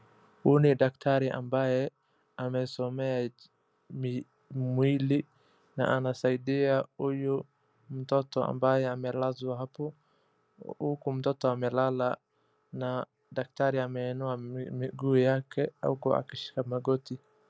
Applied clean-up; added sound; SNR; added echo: none; none; none; none.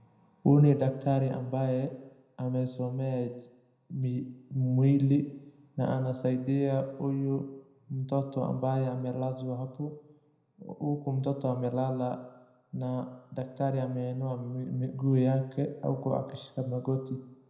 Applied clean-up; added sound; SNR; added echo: none; none; none; reverberation time 0.8 s.